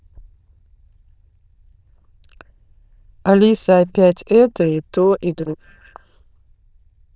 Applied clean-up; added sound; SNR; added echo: neural diffusion model UNIVERSE++.